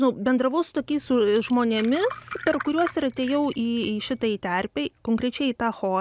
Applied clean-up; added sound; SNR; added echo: none; Glass; 16 dB; none.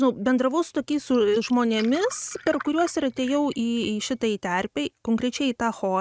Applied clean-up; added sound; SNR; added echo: neural mask model RNNoise.